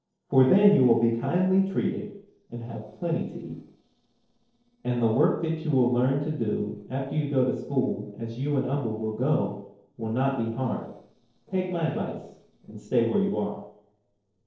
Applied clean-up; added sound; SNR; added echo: neural separator model SepFormer DNS4.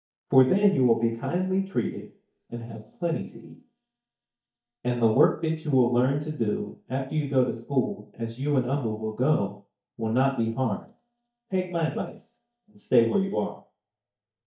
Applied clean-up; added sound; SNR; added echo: neural mask model DeepFilterNet 3.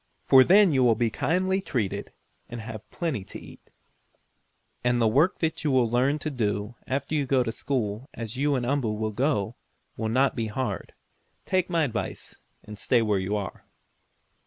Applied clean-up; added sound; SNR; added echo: none; none; none; none.